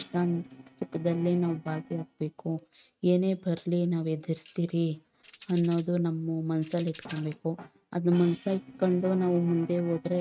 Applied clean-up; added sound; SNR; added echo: neural mask model RNNoise.